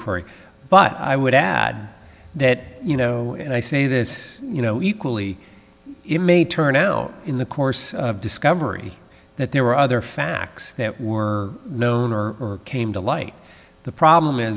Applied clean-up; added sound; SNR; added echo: none; none; none; none.